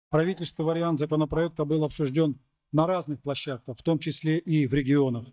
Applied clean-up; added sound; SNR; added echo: neural mask model DeepFilterNet 3.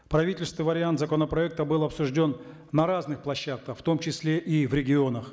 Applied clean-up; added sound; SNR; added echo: none; none; none; none.